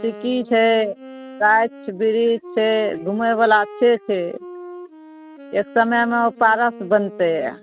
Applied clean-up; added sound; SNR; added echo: neural mask model RNNoise.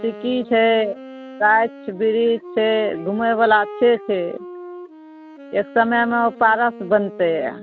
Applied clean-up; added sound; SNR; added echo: none; Wind instrument, woodwind instrument; 16 dB; none.